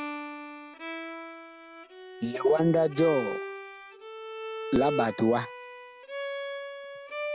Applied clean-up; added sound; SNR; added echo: none; Bowed string instrument; 7 dB; none.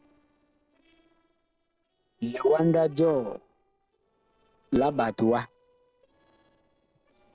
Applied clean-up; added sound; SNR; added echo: neural separator model SepFormer DNS4.